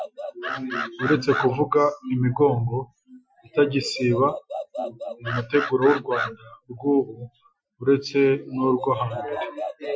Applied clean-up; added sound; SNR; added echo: classical method Wiener filter.